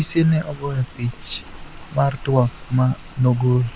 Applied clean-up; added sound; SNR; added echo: none; Rain; 17 dB; none.